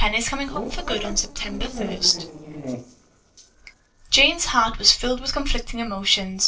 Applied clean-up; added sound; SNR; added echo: neural separator model SepFormer DNS4.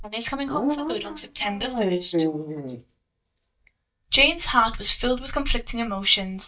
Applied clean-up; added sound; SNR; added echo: neural mask model DeepFilterNet 3.